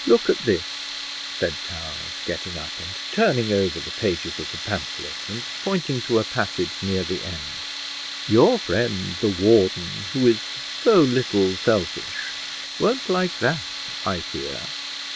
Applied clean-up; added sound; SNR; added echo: none; Tools; 8 dB; none.